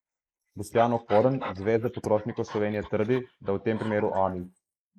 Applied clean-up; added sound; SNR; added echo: neural mask model Resemble Enhance denoiser.